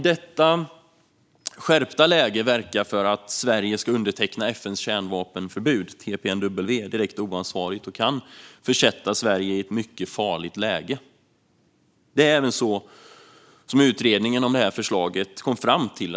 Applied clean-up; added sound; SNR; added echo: none; none; none; none.